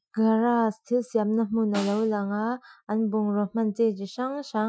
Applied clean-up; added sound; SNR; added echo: classical method Wiener filter.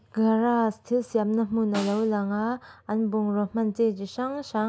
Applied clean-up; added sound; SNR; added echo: none; Snare drum; 19 dB; none.